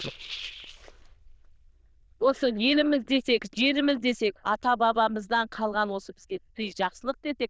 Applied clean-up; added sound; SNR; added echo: neural diffusion model UNIVERSE++.